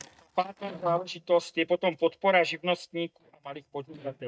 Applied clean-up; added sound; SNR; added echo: neural mask model DeepFilterNet 3.